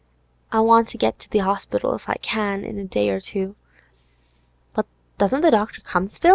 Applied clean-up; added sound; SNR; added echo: none; none; none; none.